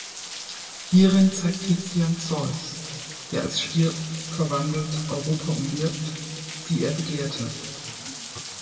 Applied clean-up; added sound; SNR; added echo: none; Rain; 12 dB; reverberation time 2.0 s.